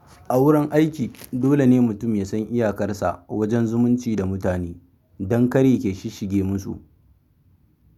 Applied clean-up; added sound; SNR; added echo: none; none; none; none.